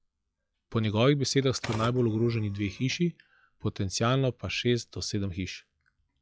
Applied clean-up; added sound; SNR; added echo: classical method log-MMSE.